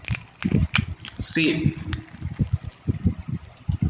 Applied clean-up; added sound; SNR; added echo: none; Crackle; 9 dB; none.